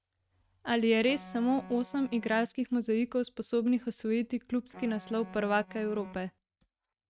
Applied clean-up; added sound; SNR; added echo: neural mask model RNNoise.